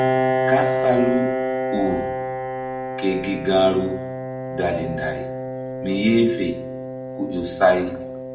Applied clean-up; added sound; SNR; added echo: none; Piano; 2 dB; reverberation time 0.6 s.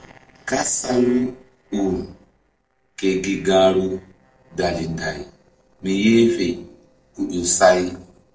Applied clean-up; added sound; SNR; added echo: neural separator model SepFormer DNS4.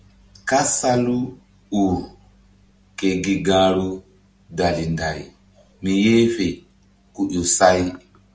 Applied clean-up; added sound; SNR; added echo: none; none; none; none.